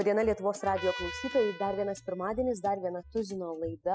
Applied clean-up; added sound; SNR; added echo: classical method spectral subtraction.